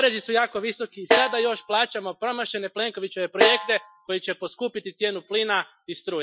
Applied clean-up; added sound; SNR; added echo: classical method Wiener filter.